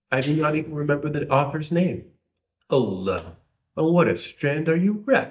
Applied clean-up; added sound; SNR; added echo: neural mask model DeepFilterNet 3.